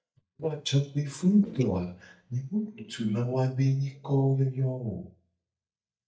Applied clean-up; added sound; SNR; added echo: neural mask model DeepFilterNet 3.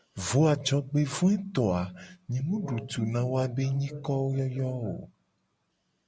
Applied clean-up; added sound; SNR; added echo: none; none; none; none.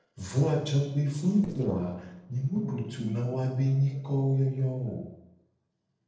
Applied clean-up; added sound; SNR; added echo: neural separator model SepFormer DNS4.